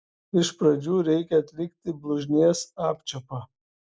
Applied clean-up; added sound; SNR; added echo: none; none; none; none.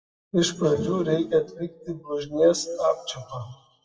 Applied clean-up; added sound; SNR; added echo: classical method WPE with log-MMSE.